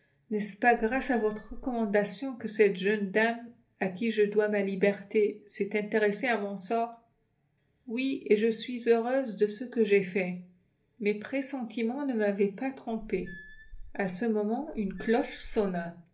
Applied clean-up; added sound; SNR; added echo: none; Squeak / Screech; 16 dB; reverberation time 0.3 s.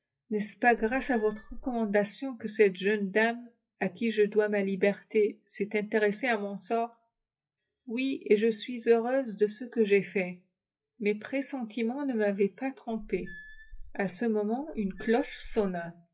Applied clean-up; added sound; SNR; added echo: classical method WPE with log-MMSE.